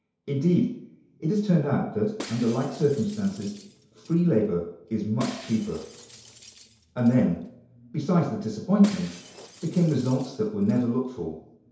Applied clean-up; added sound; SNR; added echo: none; Shatter; 19 dB; reverberation time 0.8 s.